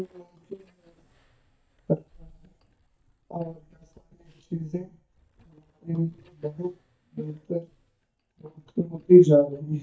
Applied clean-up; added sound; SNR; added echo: neural mask model DeepFilterNet 3.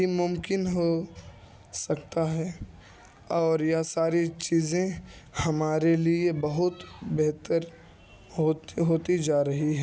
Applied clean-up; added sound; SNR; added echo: none; none; none; none.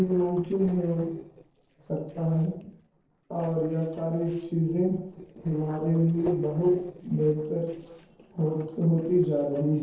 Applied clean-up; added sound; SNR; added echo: neural separator model SepFormer DNS4.